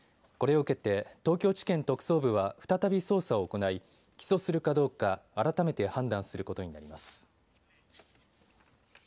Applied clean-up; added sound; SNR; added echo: none; none; none; none.